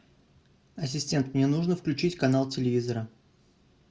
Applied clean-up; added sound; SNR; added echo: none; none; none; none.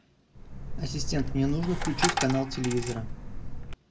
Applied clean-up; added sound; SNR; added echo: none; Coin (dropping); 1 dB; none.